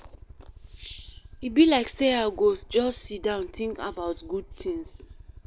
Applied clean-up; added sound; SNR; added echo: none; Aircraft; 18 dB; none.